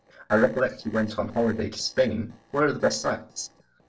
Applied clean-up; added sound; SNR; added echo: neural separator model SepFormer DNS4.